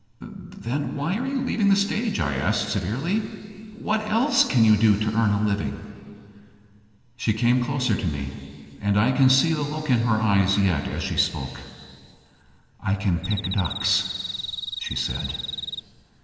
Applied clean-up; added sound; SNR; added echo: none; Cricket; 8 dB; reverberation time 2.9 s.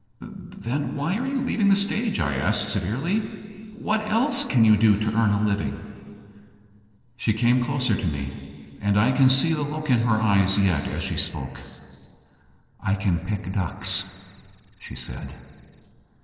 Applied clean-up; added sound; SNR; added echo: neural separator model SepFormer DNS4.